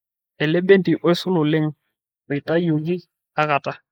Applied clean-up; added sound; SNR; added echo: neural mask model Resemble Enhance denoiser.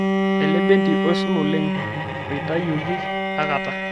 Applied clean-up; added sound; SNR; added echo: none; Bowed string instrument; -3 dB; none.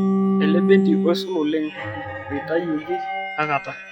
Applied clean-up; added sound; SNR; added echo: classical method log-MMSE.